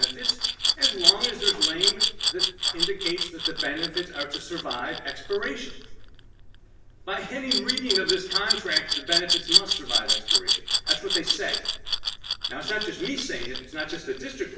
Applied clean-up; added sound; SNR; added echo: none; Glass; -5 dB; reverberation time 0.8 s.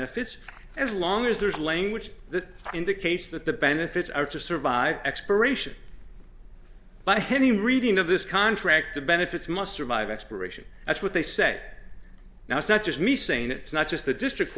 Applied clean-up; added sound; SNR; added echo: none; none; none; none.